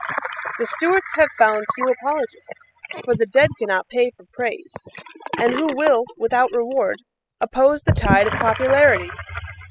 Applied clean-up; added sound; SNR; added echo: classical method spectral subtraction.